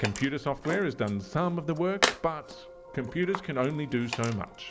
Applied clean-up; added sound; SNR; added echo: none; Tools; 7 dB; none.